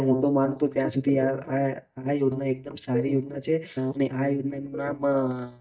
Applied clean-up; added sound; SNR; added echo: neural mask model DeepFilterNet 3.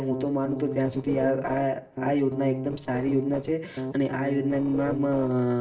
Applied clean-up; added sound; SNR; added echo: neural separator model SepFormer DNS4.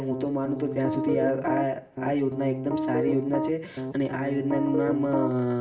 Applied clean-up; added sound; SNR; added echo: none; Piano; 3 dB; reverberation time 1.3 s.